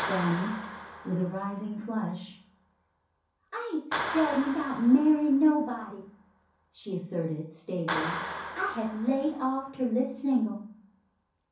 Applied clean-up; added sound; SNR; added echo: none; Clapping; 10 dB; reverberation time 0.6 s.